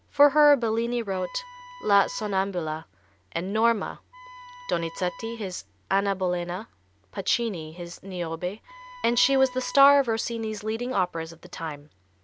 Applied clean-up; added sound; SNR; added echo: none; Wind instrument, woodwind instrument; 18 dB; none.